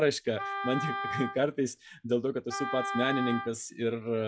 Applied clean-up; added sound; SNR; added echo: classical method log-MMSE.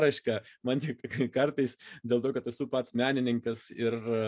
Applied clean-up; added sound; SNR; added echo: none; none; none; none.